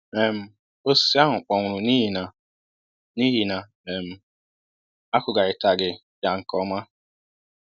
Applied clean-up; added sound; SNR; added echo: none; none; none; none.